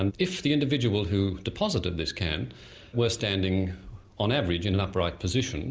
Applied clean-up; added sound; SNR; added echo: none; none; none; none.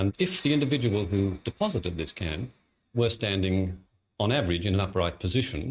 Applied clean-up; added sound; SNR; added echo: neural mask model RNNoise.